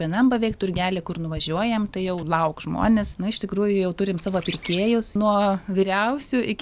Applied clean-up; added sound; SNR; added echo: none; Bird; 7 dB; none.